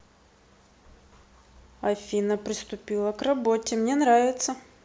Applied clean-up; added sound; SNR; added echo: none; none; none; none.